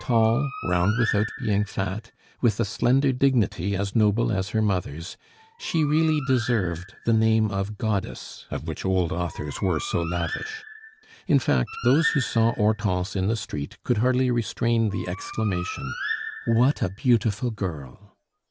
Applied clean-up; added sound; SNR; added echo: none; Bird; 14 dB; none.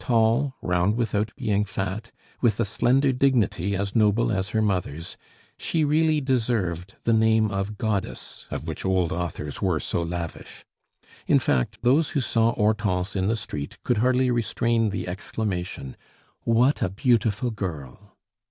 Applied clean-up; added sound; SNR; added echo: none; none; none; none.